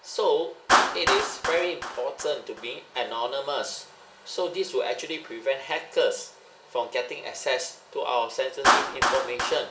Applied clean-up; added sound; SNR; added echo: none; Clapping; 1 dB; reverberation time 0.5 s.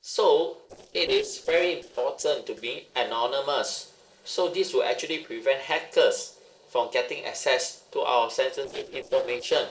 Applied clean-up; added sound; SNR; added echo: neural separator model SepFormer DNS4.